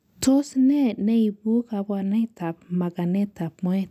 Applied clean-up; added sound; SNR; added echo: none; none; none; none.